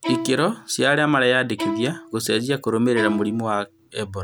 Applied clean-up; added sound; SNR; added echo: none; Bowed string instrument; 9 dB; none.